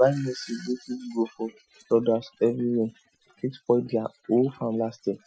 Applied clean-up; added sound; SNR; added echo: classical method Wiener filter.